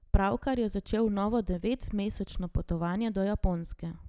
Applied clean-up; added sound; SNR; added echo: none; none; none; none.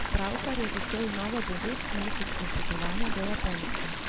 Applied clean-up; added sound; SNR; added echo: none; Chatter / Stream; -3 dB; none.